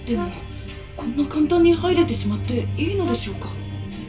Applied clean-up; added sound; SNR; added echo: none; Brass instrument; 14 dB; reverberation time 0.2 s.